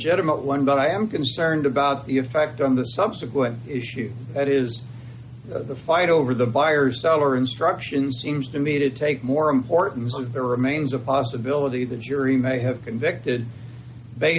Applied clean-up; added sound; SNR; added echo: none; none; none; none.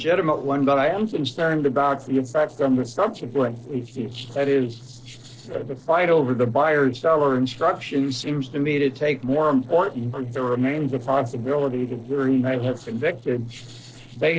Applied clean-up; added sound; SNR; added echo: neural separator model SepFormer DNS4.